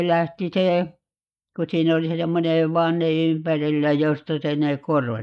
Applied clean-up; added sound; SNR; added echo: neural mask model Resemble Enhance denoiser.